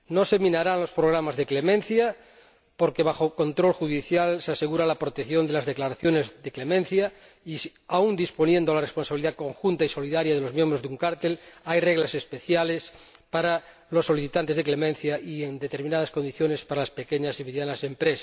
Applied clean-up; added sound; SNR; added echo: none; none; none; none.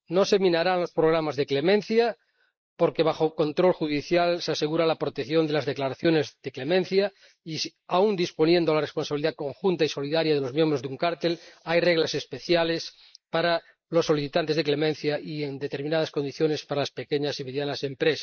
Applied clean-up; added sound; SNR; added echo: neural mask model Resemble Enhance denoiser.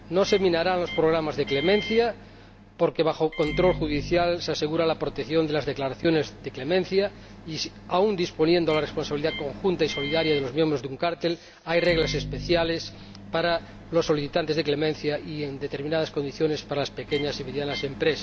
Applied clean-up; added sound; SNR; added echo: none; Microwave oven; 13 dB; none.